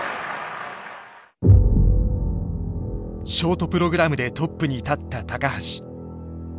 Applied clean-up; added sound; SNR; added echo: none; none; none; none.